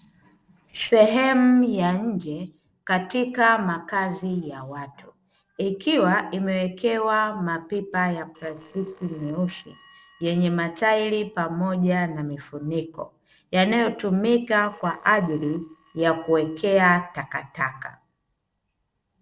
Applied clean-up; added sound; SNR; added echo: neural separator model SepFormer DNS4.